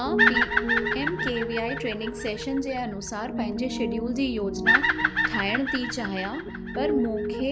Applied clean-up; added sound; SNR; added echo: none; Bird vocalization, bird call, bird song + Piano; -3 dB; none.